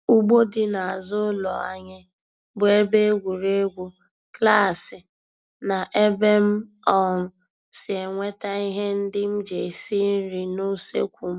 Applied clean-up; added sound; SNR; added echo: none; none; none; none.